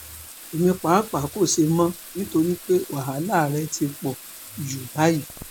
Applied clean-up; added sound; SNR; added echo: none; Bathtub (filling or washing); 17 dB; none.